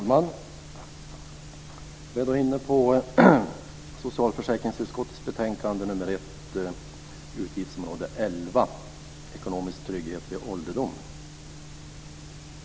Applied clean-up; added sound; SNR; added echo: none; none; none; none.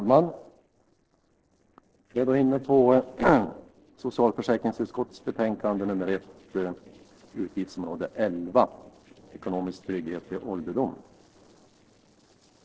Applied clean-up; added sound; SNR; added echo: neural separator model SepFormer DNS4.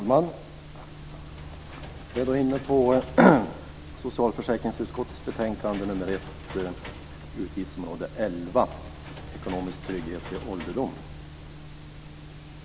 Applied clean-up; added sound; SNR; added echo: none; Engine / Mechanisms; 15 dB; none.